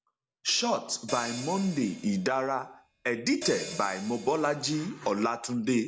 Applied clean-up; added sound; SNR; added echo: none; Hi-hat; 14 dB; none.